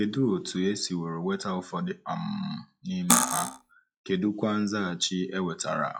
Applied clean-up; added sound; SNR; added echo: classical method log-MMSE.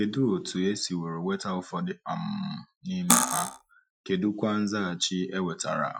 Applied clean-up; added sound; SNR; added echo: classical method Wiener filter.